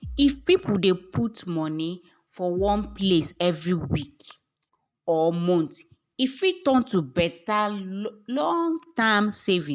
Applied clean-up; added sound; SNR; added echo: neural mask model RNNoise.